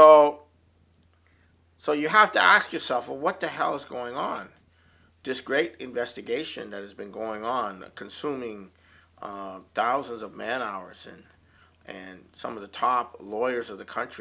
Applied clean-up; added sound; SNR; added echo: none; none; none; none.